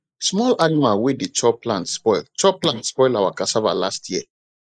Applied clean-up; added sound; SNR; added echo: neural mask model Resemble Enhance denoiser.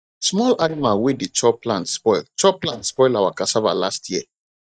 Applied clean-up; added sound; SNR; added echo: neural mask model DeepFilterNet 3.